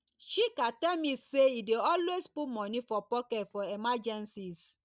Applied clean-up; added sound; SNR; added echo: none; none; none; none.